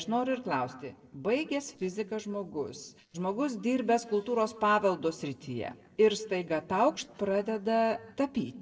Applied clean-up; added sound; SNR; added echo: neural separator model SepFormer DNS4.